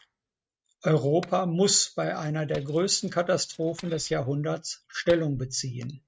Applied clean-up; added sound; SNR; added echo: neural mask model RNNoise.